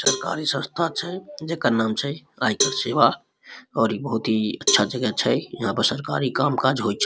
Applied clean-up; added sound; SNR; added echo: none; Cowbell; 8 dB; none.